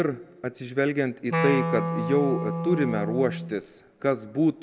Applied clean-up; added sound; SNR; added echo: none; Wind instrument, woodwind instrument; 4 dB; none.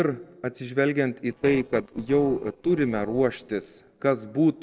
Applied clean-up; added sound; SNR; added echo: neural separator model SepFormer DNS4.